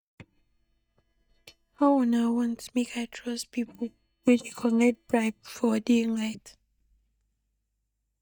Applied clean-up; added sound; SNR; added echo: neural mask model DeepFilterNet 3.